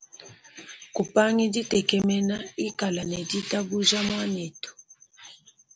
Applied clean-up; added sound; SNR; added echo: none; none; none; none.